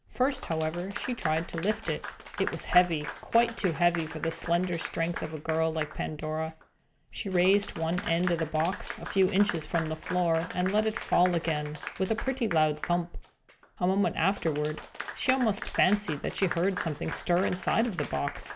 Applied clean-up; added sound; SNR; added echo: none; Applause / Clapping; 12 dB; none.